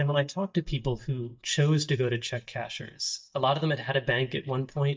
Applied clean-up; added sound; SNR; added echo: neural mask model DeepFilterNet 3.